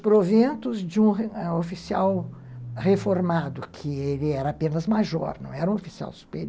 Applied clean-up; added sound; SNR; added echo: none; Engine starting / Car; 19 dB; none.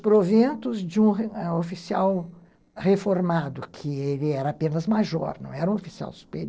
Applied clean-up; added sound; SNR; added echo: neural separator model SepFormer DNS4.